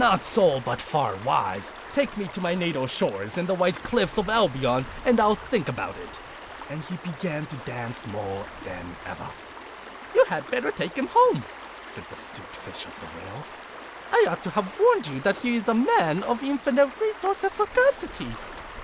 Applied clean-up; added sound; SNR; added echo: none; Stream; 14 dB; none.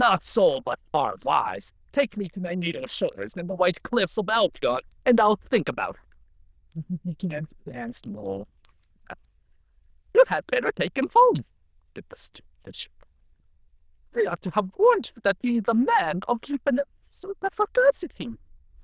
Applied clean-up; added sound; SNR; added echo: neural diffusion model UNIVERSE++.